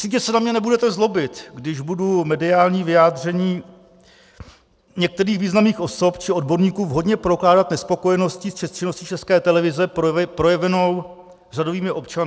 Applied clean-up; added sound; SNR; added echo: none; none; none; none.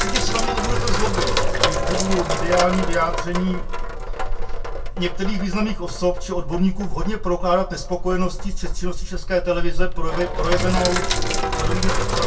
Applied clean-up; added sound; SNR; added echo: none; Sink (filling or washing); -4 dB; reverberation time 0.2 s.